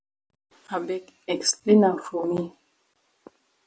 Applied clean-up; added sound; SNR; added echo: none; none; none; none.